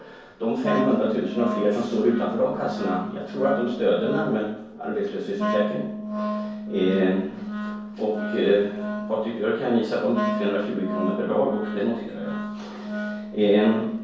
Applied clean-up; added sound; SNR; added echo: none; Wind instrument, woodwind instrument; 6 dB; reverberation time 0.6 s.